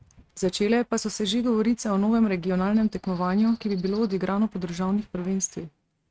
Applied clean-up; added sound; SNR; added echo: neural mask model RNNoise.